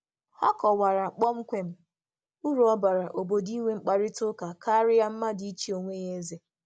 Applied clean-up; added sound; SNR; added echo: none; none; none; none.